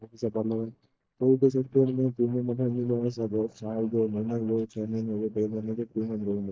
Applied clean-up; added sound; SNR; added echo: neural mask model DeepFilterNet 3.